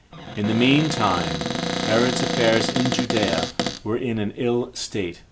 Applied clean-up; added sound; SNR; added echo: none; Cupboard open or close; 2 dB; none.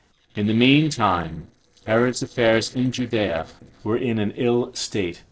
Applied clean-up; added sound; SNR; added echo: neural separator model SepFormer DNS4.